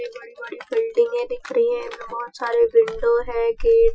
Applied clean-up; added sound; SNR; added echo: classical method Wiener filter.